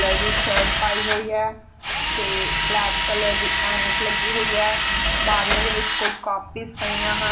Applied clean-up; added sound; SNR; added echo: none; Drill; -5 dB; reverberation time 0.5 s.